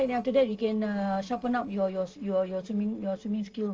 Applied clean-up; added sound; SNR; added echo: neural separator model SepFormer DNS4.